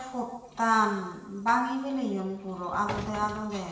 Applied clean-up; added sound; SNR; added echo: none; Sliding door / Train; 15 dB; reverberation time 1.0 s.